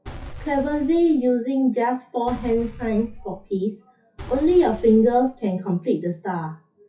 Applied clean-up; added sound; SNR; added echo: classical method WPE with log-MMSE.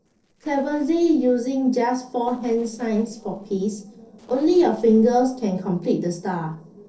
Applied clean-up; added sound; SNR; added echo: neural separator model SepFormer DNS4.